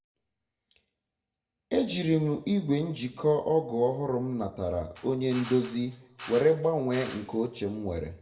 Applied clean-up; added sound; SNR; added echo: none; Drill; 18 dB; reverberation time 0.7 s.